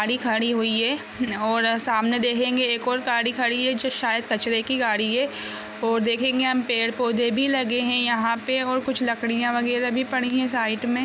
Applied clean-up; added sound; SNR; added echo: none; none; none; none.